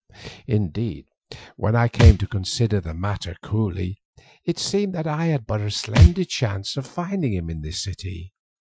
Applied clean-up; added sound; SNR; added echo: classical method Wiener filter.